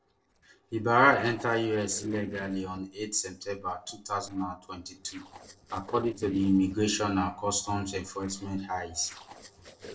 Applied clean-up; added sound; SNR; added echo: neural separator model SepFormer DNS4.